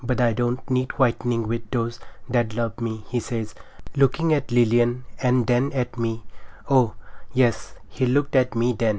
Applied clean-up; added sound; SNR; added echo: none; none; none; none.